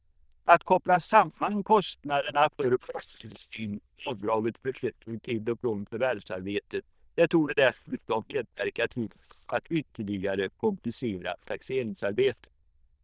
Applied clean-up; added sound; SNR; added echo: neural diffusion model UNIVERSE++.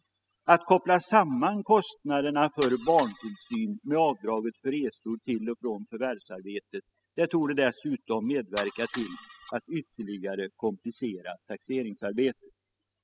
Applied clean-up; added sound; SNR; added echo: classical method spectral subtraction.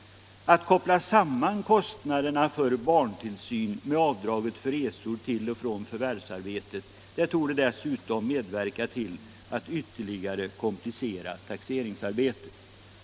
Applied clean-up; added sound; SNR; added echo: none; none; none; none.